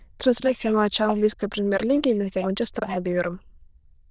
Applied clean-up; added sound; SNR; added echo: neural diffusion model UNIVERSE++.